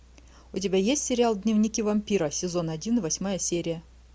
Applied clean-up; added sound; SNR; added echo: none; none; none; none.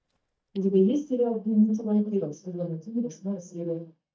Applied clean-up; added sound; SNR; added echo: neural mask model DeepFilterNet 3.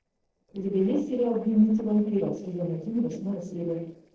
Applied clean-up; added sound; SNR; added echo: neural separator model SepFormer DNS4.